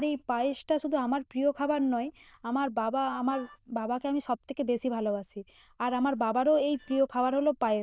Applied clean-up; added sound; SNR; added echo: neural diffusion model UNIVERSE++.